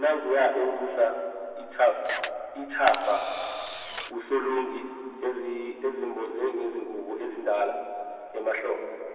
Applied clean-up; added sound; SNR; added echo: none; Camera; 8 dB; reverberation time 2.6 s.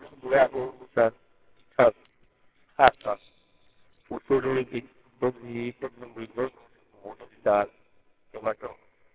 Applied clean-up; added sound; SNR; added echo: neural separator model SepFormer WHAMR!.